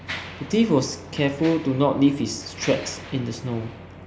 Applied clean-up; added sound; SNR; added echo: none; Mechanisms; 15 dB; none.